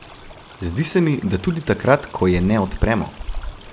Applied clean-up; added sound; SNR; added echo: none; Stream; 14 dB; none.